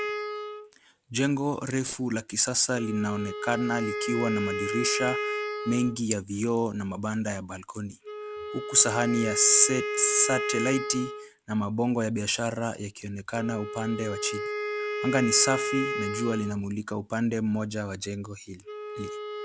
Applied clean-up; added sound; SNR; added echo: none; Wind instrument, woodwind instrument; 6 dB; none.